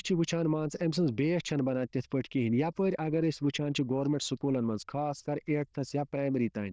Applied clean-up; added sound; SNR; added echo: neural diffusion model UNIVERSE++.